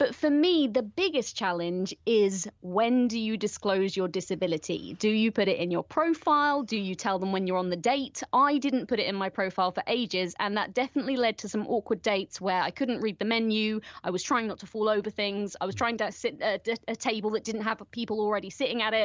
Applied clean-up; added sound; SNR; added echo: none; none; none; none.